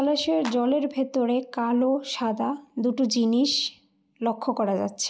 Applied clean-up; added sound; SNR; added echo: none; Clapping; 15 dB; none.